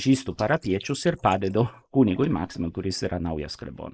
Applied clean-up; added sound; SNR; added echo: neural mask model Resemble Enhance denoiser.